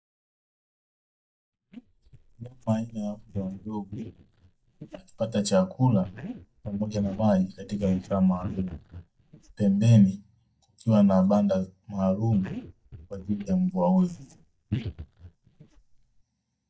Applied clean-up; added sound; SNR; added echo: neural mask model DeepFilterNet 3.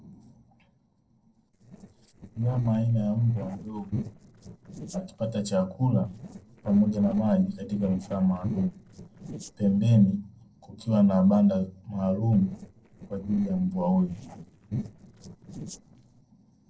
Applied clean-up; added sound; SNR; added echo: neural separator model SepFormer DNS4.